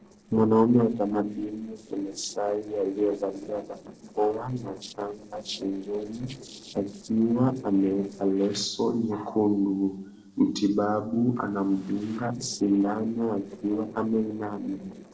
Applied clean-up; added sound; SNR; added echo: neural separator model SepFormer DNS4.